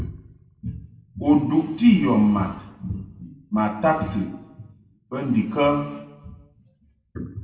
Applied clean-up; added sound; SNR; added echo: none; none; none; reverberation time 0.8 s.